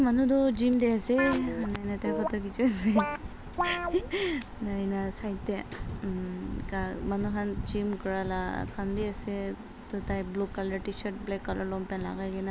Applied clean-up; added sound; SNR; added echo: none; Guitar; 5 dB; none.